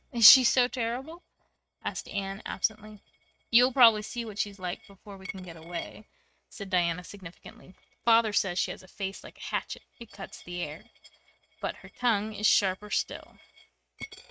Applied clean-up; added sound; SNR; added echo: neural mask model RNNoise.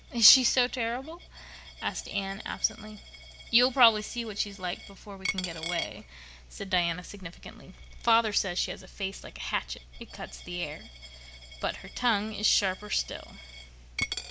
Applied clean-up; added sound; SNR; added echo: none; Coin (dropping); 13 dB; none.